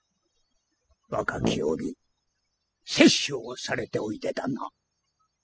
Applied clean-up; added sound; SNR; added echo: classical method spectral subtraction.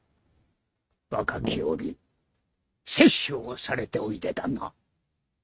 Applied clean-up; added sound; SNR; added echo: neural mask model RNNoise.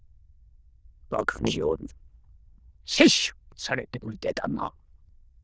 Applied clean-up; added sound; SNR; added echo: neural diffusion model UNIVERSE++.